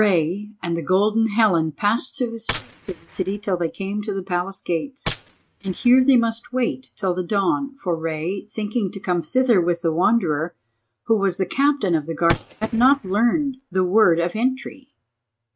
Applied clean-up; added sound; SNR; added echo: neural mask model RNNoise.